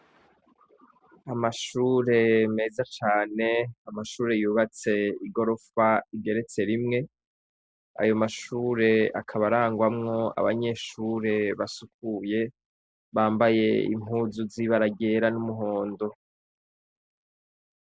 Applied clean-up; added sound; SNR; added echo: none; none; none; none.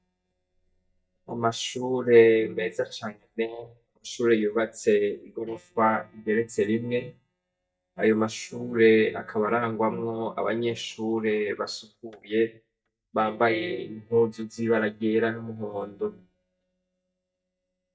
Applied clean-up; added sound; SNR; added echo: neural mask model DeepFilterNet 3.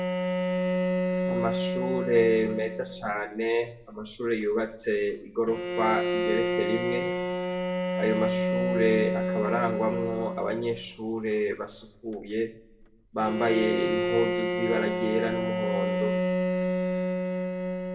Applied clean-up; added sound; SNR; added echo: none; Bowed string instrument; 0 dB; reverberation time 0.5 s.